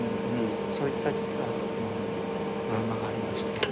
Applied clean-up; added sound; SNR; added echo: none; Mechanical fan; -4 dB; none.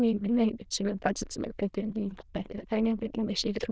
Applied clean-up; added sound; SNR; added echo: neural diffusion model UNIVERSE++.